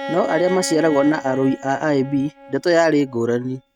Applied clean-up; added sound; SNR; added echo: neural mask model RNNoise.